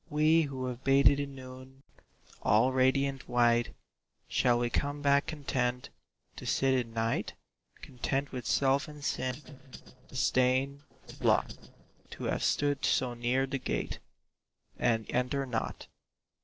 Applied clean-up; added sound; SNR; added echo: neural separator model SepFormer DNS4.